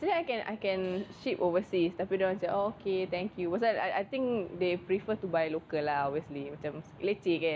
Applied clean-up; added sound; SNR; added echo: none; none; none; none.